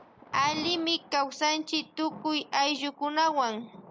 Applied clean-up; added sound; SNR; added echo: none; Thunder; 18 dB; none.